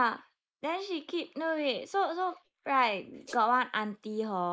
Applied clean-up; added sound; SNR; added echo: neural mask model Resemble Enhance denoiser.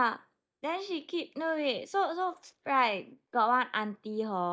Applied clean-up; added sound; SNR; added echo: neural mask model DeepFilterNet 3.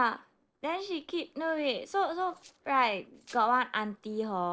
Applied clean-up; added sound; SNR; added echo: neural separator model SepFormer DNS4.